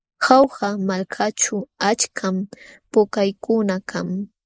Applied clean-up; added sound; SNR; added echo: neural mask model Resemble Enhance denoiser.